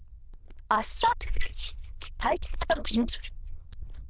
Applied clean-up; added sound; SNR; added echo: neural diffusion model UNIVERSE++.